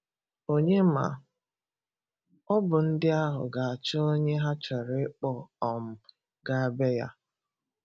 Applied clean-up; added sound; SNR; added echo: none; none; none; none.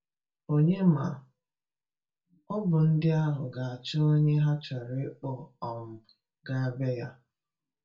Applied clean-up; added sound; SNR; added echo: none; none; none; reverberation time 0.2 s.